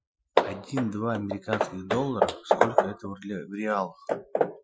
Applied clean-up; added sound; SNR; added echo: classical method Wiener filter.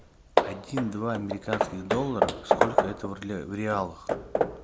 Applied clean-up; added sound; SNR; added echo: none; Hammer / Wood; -4 dB; none.